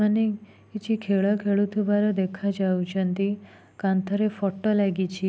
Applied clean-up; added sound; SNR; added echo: none; none; none; none.